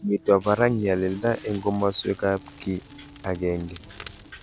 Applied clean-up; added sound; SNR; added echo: none; Crackle; 19 dB; none.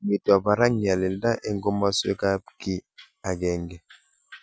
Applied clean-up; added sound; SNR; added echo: none; none; none; none.